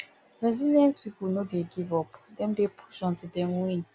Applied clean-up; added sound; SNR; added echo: none; none; none; none.